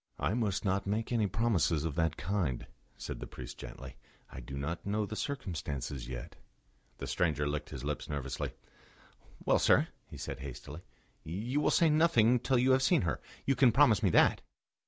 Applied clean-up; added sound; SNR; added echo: none; none; none; none.